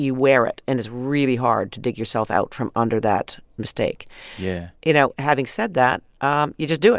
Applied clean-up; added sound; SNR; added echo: none; none; none; none.